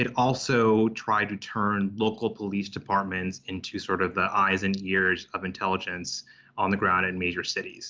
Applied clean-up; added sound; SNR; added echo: none; none; none; none.